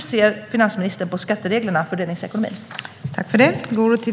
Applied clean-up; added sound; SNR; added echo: none; none; none; none.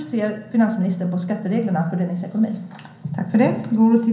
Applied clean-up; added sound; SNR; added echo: none; none; none; reverberation time 0.6 s.